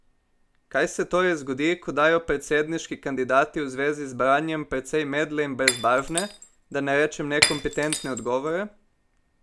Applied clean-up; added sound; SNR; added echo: none; Shatter; 4 dB; none.